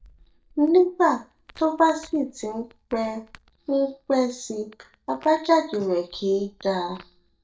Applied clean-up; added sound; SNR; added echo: neural mask model DeepFilterNet 3.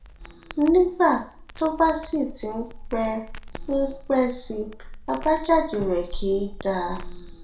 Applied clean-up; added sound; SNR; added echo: none; Crackle; 11 dB; reverberation time 0.4 s.